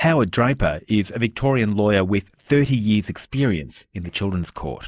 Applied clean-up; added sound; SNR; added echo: neural mask model Resemble Enhance denoiser.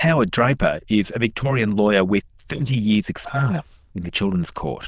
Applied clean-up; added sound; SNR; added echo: neural diffusion model UNIVERSE++.